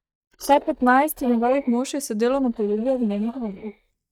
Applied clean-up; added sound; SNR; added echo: neural mask model DeepFilterNet 3.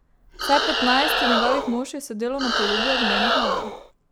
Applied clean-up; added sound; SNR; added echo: none; Animal; -2 dB; none.